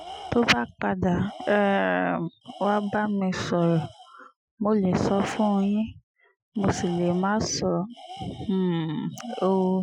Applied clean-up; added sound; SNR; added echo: classical method Wiener filter.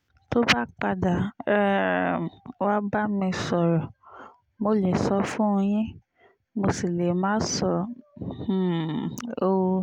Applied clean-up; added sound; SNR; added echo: none; none; none; none.